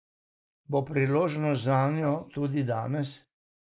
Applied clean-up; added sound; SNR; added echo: neural mask model Resemble Enhance denoiser.